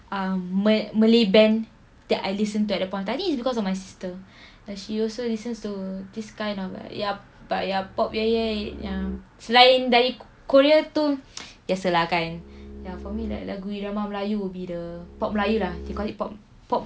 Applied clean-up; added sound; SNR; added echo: none; Bowed string instrument; 15 dB; none.